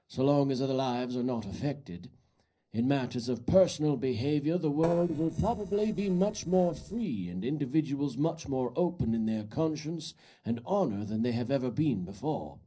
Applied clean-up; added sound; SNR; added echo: neural separator model SepFormer DNS4.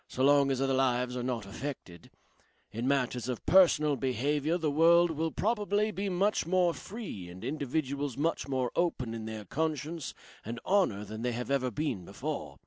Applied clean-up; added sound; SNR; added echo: none; none; none; none.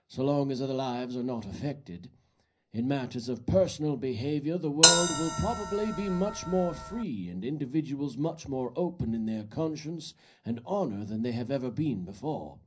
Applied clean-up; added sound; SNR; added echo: none; Bell; -4 dB; reverberation time 0.5 s.